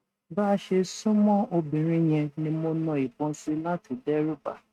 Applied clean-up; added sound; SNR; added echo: neural mask model RNNoise.